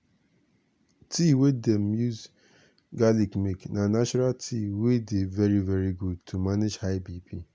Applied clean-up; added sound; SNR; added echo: none; none; none; none.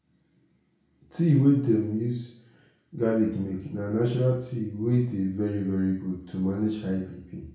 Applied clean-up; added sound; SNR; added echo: none; none; none; reverberation time 0.5 s.